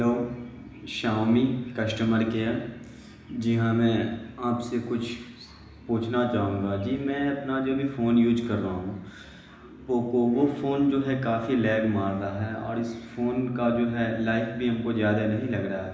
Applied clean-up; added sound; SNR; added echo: none; none; none; reverberation time 1.0 s.